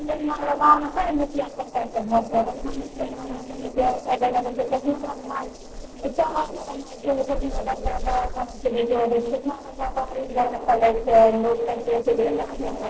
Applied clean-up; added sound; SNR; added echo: neural separator model SepFormer DNS4.